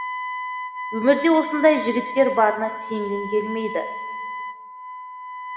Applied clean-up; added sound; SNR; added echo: none; Wind instrument, woodwind instrument; 8 dB; reverberation time 1.7 s.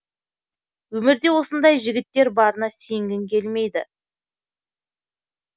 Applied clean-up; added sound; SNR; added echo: none; none; none; none.